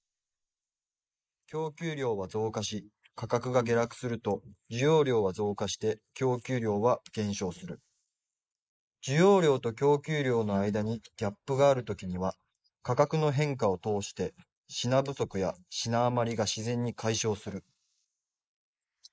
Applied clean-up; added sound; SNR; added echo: neural mask model Resemble Enhance denoiser.